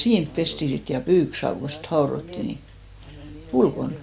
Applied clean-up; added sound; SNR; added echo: none; none; none; none.